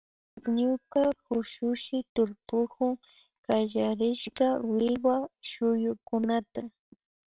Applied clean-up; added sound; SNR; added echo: neural separator model SepFormer WHAMR!.